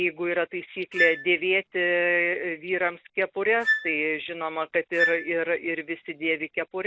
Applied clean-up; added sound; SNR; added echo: none; Wind instrument, woodwind instrument; 5 dB; none.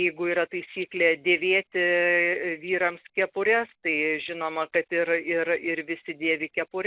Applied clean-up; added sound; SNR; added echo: none; none; none; none.